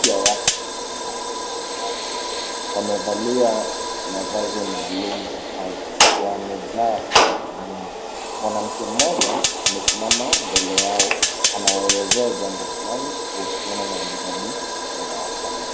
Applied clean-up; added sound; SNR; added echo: none; Fire; -4 dB; reverberation time 0.7 s.